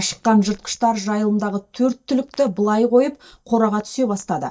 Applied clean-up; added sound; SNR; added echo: neural mask model DeepFilterNet 3.